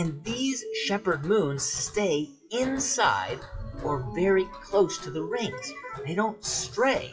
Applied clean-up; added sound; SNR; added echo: classical method WPE with log-MMSE.